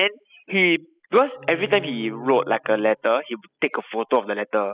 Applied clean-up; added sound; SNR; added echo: classical method spectral subtraction.